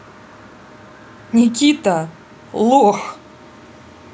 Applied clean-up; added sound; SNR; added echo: none; none; none; none.